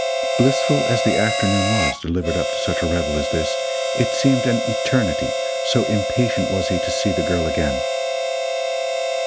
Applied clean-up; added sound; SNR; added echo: none; Harmonica; -1 dB; none.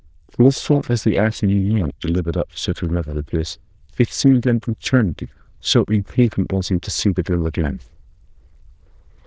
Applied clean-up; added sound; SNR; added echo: neural diffusion model UNIVERSE++.